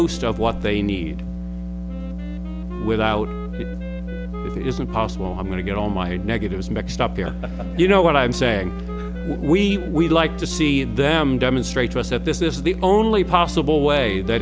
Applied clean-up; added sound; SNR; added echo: none; Wind instrument, woodwind instrument; 19 dB; none.